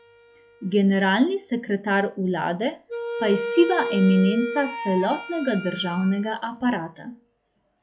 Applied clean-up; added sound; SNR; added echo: classical method log-MMSE.